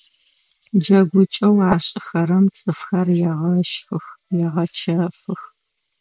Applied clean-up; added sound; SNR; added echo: none; none; none; none.